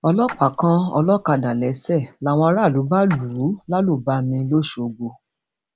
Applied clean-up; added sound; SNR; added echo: none; Splash, splatter; 20 dB; none.